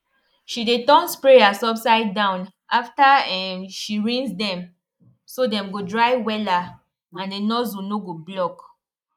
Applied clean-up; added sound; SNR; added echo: neural mask model Resemble Enhance denoiser.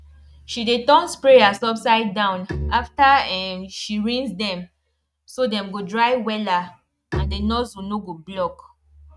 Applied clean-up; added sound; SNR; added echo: neural mask model RNNoise.